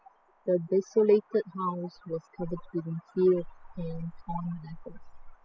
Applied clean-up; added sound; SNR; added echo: classical method spectral subtraction.